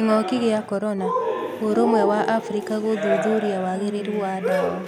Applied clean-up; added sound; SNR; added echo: none; Cheering; 3 dB; none.